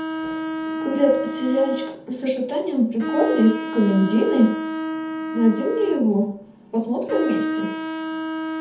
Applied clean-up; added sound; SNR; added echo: none; Bowed string instrument; 6 dB; reverberation time 0.6 s.